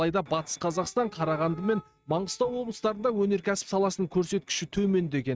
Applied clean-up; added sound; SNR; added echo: neural mask model RNNoise.